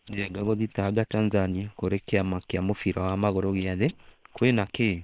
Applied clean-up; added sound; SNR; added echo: neural separator model SepFormer WHAM!.